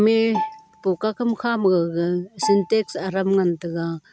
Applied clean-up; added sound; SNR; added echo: none; Bowed string instrument; 11 dB; none.